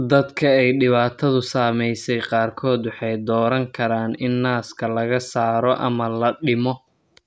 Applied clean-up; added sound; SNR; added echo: none; none; none; none.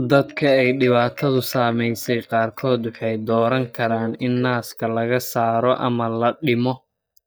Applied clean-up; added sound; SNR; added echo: neural mask model DeepFilterNet 3.